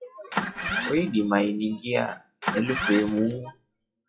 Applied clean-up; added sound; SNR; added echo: classical method WPE with log-MMSE.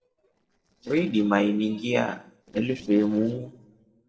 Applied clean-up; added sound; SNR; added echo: neural separator model SepFormer DNS4.